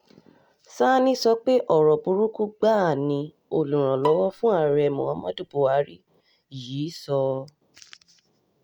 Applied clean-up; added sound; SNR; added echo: none; Bowed string instrument; 14 dB; none.